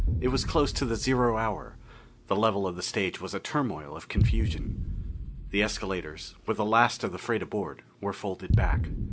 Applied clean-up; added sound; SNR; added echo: none; Boom; 2 dB; none.